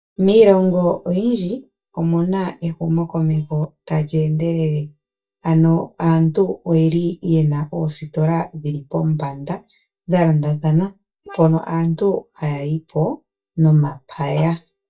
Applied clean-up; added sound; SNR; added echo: neural mask model DeepFilterNet 3.